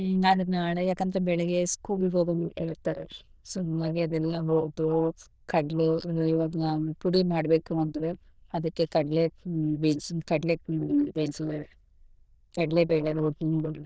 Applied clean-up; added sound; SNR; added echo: neural diffusion model UNIVERSE++.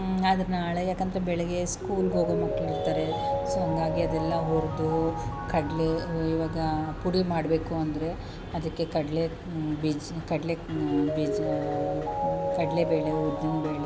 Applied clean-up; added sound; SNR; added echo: none; Mallet percussion; 6 dB; none.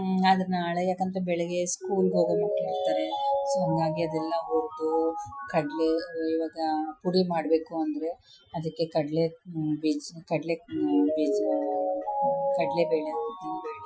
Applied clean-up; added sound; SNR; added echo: classical method Wiener filter.